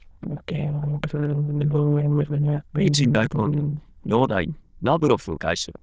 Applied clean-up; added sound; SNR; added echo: neural diffusion model UNIVERSE++.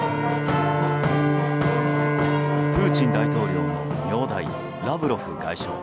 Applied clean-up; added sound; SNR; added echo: none; Bowed string instrument; -1 dB; none.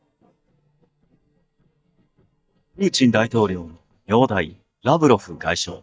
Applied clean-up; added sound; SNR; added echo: neural mask model DeepFilterNet 3.